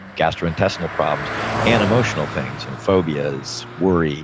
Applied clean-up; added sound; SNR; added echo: none; Car passing by; 6 dB; none.